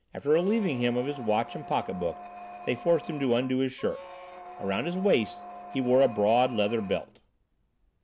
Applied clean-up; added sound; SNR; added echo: none; Squeak; 15 dB; none.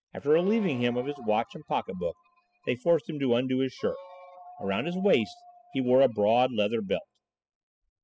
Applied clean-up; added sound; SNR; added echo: classical method spectral subtraction.